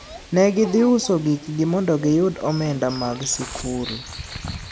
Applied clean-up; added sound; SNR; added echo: none; Bird vocalization, bird call, bird song; 14 dB; none.